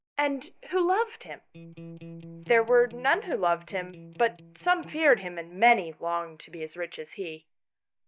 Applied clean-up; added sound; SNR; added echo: neural mask model DeepFilterNet 3.